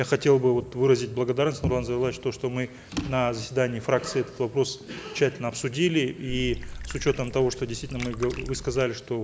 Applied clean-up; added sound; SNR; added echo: none; Water / Liquid; 10 dB; none.